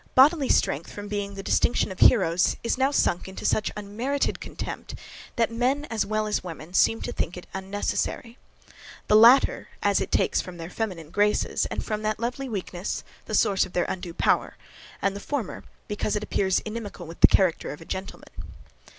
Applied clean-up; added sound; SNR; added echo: none; none; none; none.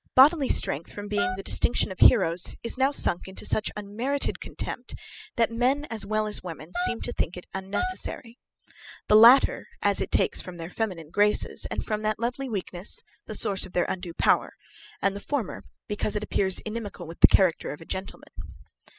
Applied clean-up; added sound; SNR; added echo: classical method spectral subtraction.